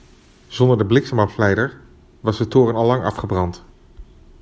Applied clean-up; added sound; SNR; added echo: none; none; none; none.